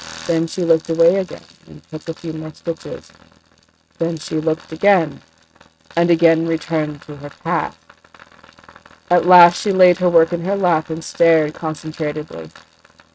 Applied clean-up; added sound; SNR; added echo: neural mask model RNNoise.